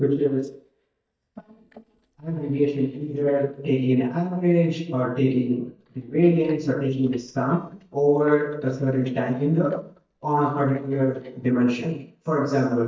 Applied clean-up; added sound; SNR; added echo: neural mask model DeepFilterNet 3.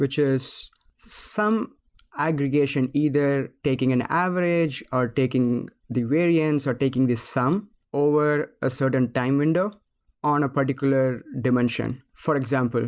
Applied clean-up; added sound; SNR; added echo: none; none; none; none.